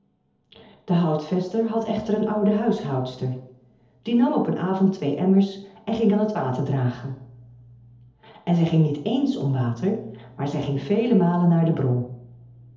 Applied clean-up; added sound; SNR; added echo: none; none; none; reverberation time 0.8 s.